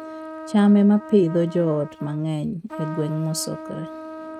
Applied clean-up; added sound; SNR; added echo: neural mask model RNNoise.